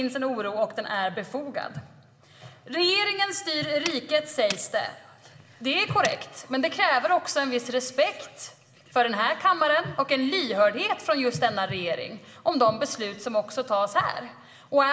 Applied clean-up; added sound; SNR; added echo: none; Tools; 15 dB; reverberation time 1.0 s.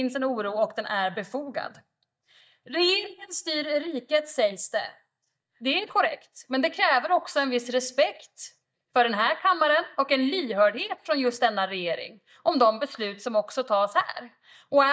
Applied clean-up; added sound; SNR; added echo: neural mask model DeepFilterNet 3.